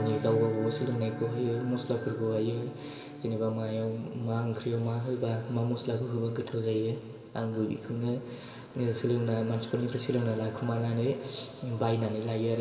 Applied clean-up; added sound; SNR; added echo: none; Piano; 15 dB; reverberation time 1.8 s.